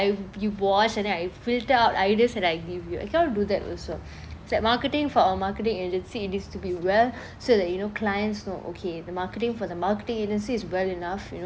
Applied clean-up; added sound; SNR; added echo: none; none; none; none.